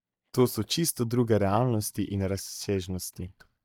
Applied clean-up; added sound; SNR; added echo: neural mask model DeepFilterNet 3.